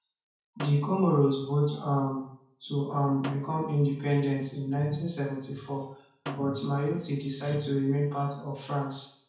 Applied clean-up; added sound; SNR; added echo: none; Snare drum; 16 dB; reverberation time 0.5 s.